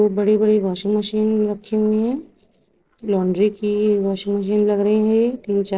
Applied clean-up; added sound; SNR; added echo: neural separator model SepFormer DNS4.